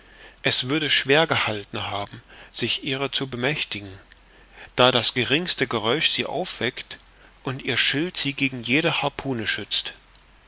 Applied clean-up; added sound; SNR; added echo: none; none; none; none.